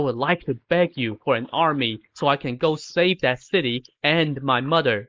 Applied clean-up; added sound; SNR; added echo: neural mask model Resemble Enhance denoiser.